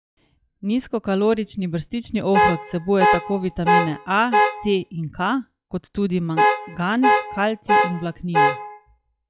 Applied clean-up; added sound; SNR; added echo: classical method log-MMSE.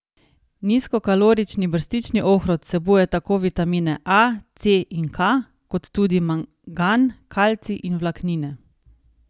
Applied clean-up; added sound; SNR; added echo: none; none; none; none.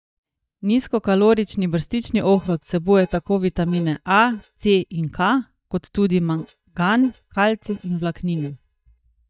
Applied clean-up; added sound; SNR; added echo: neural mask model DeepFilterNet 3.